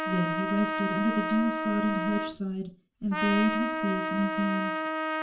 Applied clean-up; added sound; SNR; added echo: none; Trumpet; 1 dB; reverberation time 0.3 s.